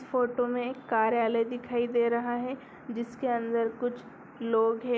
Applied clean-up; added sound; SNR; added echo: none; none; none; none.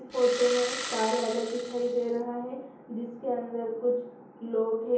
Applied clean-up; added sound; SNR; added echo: none; Engine starting; 9 dB; reverberation time 0.7 s.